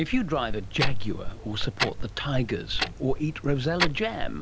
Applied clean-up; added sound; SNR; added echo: none; Clock; 0 dB; none.